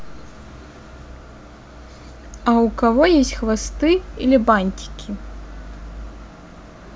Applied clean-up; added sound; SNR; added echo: none; none; none; none.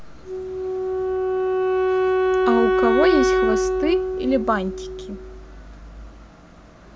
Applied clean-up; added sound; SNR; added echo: none; Wind instrument, woodwind instrument; -4 dB; none.